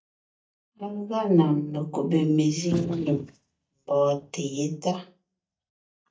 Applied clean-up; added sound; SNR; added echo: neural mask model DeepFilterNet 3.